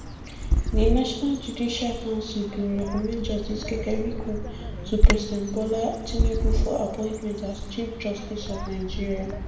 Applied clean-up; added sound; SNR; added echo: none; Bird vocalization, bird call, bird song; -2 dB; reverberation time 0.9 s.